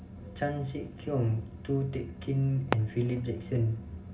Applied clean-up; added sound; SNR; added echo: none; Fireworks; 13 dB; reverberation time 0.4 s.